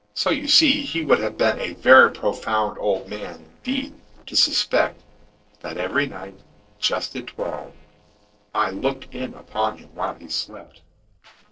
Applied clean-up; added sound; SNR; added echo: neural separator model SepFormer DNS4.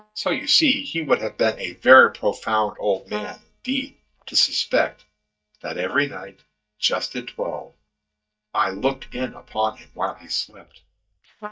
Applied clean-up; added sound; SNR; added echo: neural mask model DeepFilterNet 3.